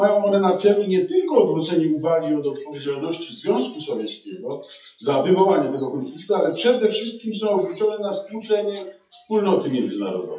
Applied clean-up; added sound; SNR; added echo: classical method WPE with log-MMSE.